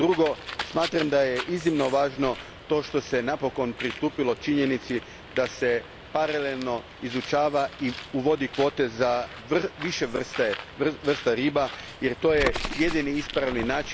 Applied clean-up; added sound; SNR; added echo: none; Bird; 12 dB; none.